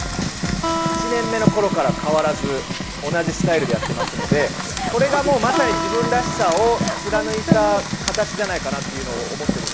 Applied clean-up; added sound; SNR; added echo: none; Fire + Acoustic guitar; 2 dB; none.